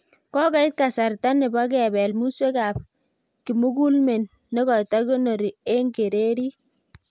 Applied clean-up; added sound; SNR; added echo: none; none; none; none.